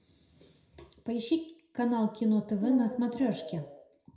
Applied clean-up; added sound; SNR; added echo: none; none; none; reverberation time 0.5 s.